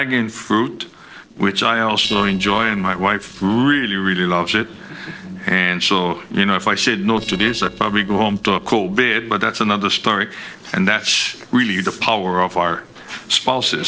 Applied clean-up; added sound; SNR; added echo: neural separator model SepFormer DNS4.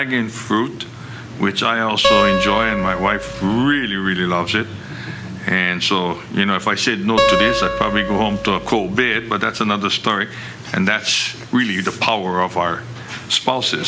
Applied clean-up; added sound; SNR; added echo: none; Acoustic guitar; 2 dB; none.